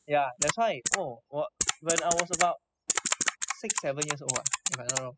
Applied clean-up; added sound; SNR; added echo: classical method spectral subtraction.